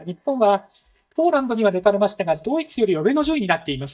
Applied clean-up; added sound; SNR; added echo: neural mask model DeepFilterNet 3.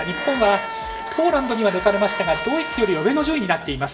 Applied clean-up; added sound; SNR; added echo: none; Trumpet; 9 dB; reverberation time 1.0 s.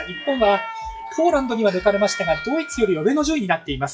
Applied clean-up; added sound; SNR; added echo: classical method WPE with log-MMSE.